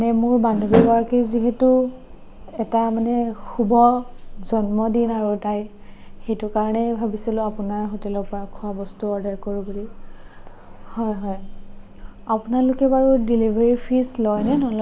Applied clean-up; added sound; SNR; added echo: none; none; none; none.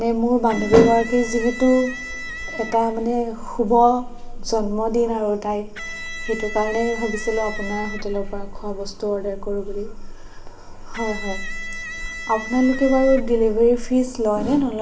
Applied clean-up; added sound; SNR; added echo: none; Electric guitar; 13 dB; reverberation time 0.7 s.